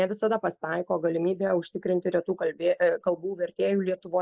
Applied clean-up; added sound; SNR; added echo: neural mask model Resemble Enhance denoiser.